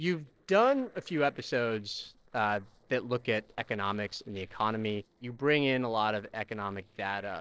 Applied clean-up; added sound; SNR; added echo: neural separator model SepFormer DNS4.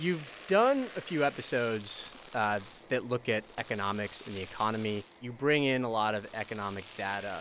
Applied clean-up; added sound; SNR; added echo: none; Domestic sounds, home sounds; 18 dB; none.